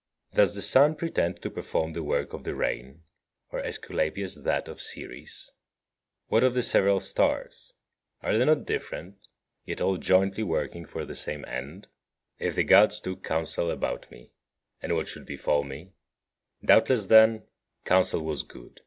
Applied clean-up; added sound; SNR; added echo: none; none; none; none.